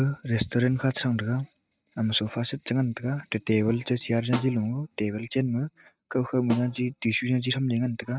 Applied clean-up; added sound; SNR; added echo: neural mask model RNNoise.